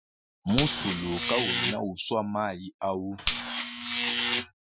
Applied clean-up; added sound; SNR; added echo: classical method Wiener filter.